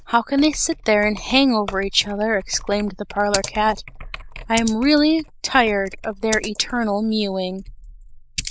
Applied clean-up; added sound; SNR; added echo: neural mask model Resemble Enhance denoiser.